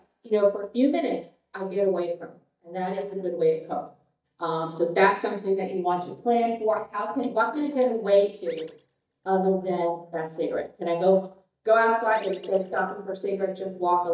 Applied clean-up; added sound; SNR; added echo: neural mask model DeepFilterNet 3.